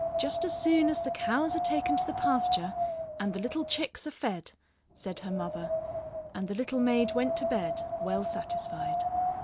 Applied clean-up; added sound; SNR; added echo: none; Wind; 1 dB; none.